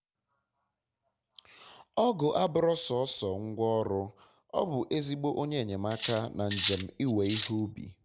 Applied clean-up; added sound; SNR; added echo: none; Cutlery, silverware; -1 dB; none.